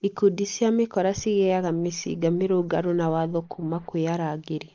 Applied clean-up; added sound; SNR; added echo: neural mask model Resemble Enhance denoiser.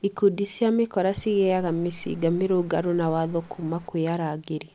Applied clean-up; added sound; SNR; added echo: none; Cricket; 14 dB; none.